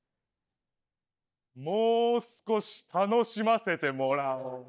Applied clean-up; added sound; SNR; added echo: neural mask model DeepFilterNet 3.